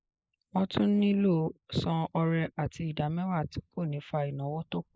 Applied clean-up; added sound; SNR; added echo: neural mask model Resemble Enhance denoiser.